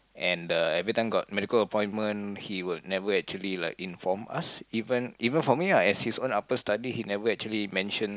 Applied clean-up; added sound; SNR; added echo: none; none; none; none.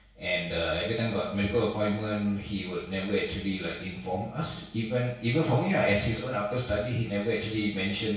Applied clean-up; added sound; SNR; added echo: none; none; none; reverberation time 0.6 s.